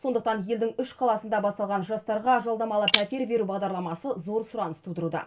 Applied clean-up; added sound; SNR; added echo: none; Shatter; 5 dB; reverberation time 0.2 s.